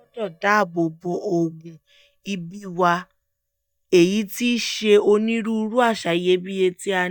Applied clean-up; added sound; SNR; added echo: neural mask model DeepFilterNet 3.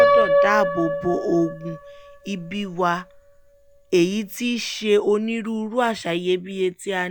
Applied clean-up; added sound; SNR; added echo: none; Piano; 2 dB; none.